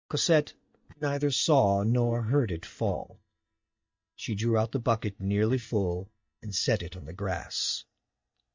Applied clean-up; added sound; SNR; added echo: neural mask model DeepFilterNet 3.